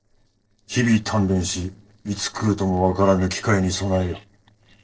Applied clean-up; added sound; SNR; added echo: neural separator model SepFormer DNS4.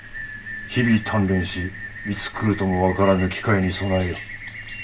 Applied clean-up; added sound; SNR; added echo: none; Rain; 12 dB; reverberation time 0.2 s.